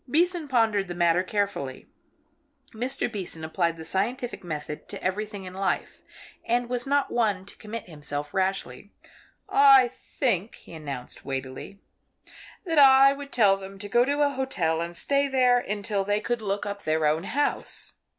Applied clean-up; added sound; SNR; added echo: none; none; none; none.